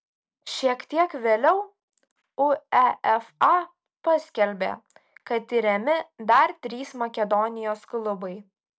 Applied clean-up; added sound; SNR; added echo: none; none; none; none.